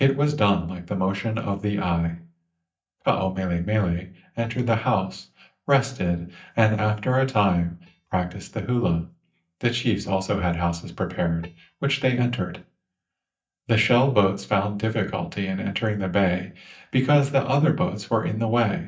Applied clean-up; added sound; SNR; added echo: neural mask model DeepFilterNet 3.